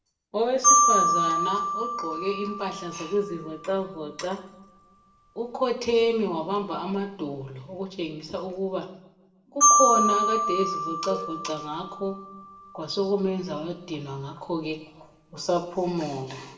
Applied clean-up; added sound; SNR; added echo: none; Marimba, xylophone; -1 dB; reverberation time 0.7 s.